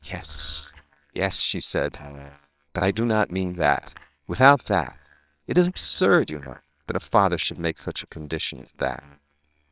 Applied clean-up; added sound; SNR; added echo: neural separator model SepFormer WHAMR!.